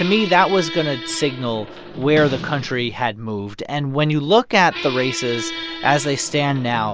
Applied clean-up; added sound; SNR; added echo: none; Squeak; 12 dB; none.